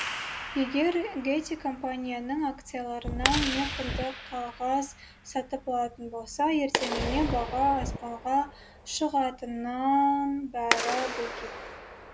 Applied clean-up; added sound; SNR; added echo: none; Wind + Clapping; 6 dB; none.